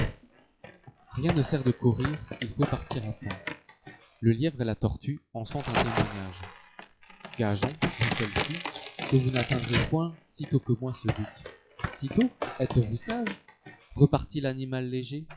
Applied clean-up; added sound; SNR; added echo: classical method log-MMSE.